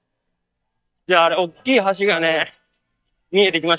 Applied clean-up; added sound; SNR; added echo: neural mask model DeepFilterNet 3.